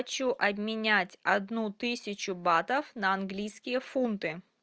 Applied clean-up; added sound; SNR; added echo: none; none; none; none.